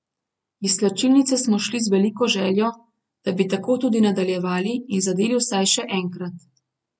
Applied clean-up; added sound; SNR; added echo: none; none; none; none.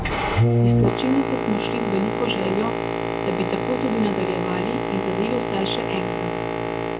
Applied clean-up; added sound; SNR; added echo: none; Boat, Water vehicle; -3 dB; none.